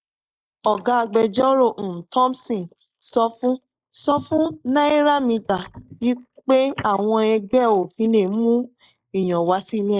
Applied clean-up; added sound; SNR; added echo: neural mask model Resemble Enhance denoiser.